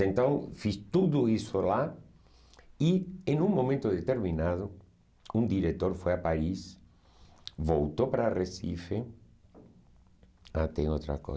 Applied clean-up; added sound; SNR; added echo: none; none; none; none.